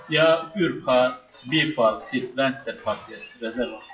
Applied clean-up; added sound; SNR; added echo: classical method WPE with log-MMSE.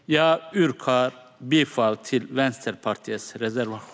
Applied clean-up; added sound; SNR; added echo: none; none; none; none.